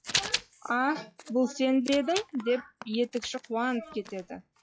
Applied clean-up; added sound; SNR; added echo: classical method log-MMSE.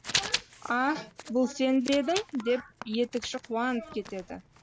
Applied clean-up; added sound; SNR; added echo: none; Writing; 9 dB; none.